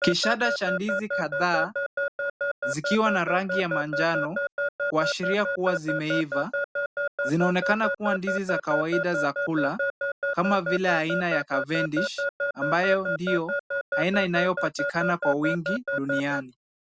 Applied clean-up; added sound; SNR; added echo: none; Alarm / Keyboard (musical); 2 dB; none.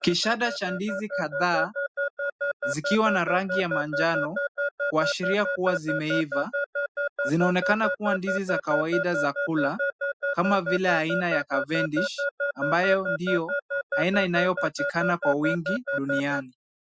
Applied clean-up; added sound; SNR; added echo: classical method Wiener filter.